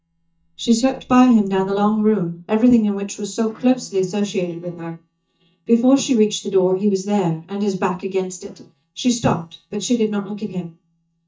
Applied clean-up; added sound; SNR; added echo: neural mask model DeepFilterNet 3.